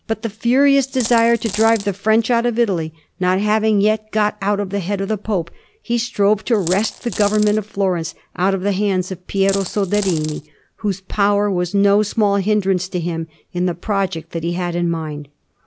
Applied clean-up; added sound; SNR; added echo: none; Coin (dropping); 13 dB; none.